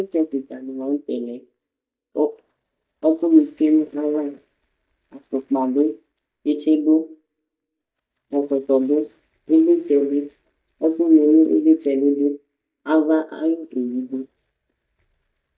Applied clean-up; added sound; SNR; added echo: neural mask model DeepFilterNet 3.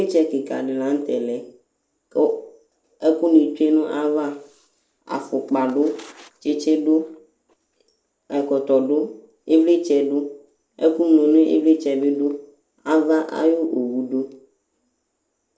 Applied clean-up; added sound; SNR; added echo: none; none; none; none.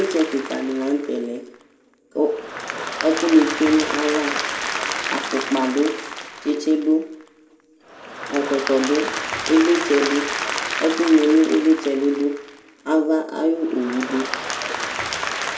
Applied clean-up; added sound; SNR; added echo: none; Applause / Crowd; 7 dB; reverberation time 0.3 s.